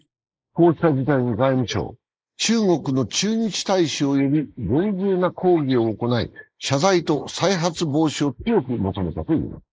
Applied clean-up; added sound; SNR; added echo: neural mask model Resemble Enhance denoiser.